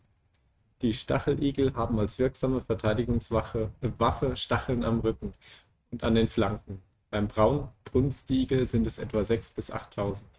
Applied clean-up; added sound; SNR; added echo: neural mask model RNNoise.